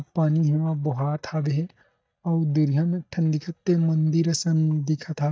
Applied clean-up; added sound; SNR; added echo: neural mask model DeepFilterNet 3.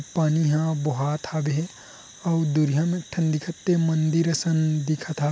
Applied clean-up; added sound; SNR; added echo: none; none; none; none.